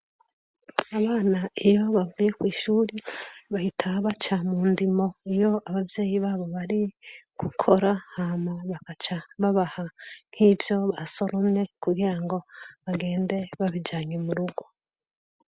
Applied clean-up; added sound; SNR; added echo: none; none; none; none.